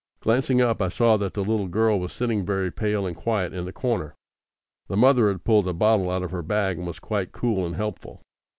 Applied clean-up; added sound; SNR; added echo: none; none; none; none.